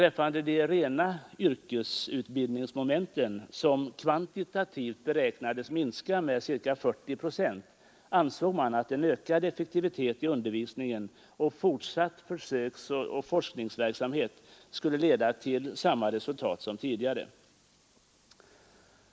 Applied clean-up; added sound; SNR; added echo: neural mask model Resemble Enhance denoiser.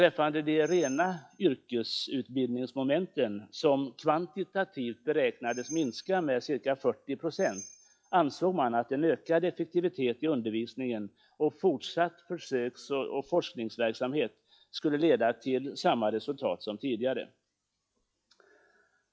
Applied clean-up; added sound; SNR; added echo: classical method log-MMSE.